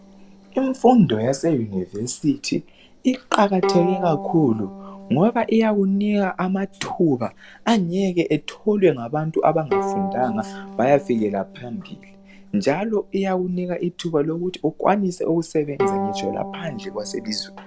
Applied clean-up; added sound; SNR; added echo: none; Bowed string instrument; 11 dB; none.